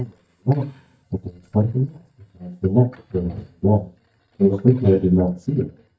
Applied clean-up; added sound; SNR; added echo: neural mask model DeepFilterNet 3.